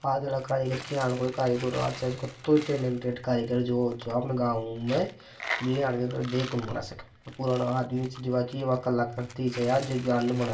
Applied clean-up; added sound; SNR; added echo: none; Coin (dropping); 15 dB; reverberation time 0.2 s.